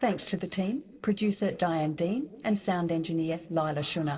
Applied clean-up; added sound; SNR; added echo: neural separator model SepFormer DNS4.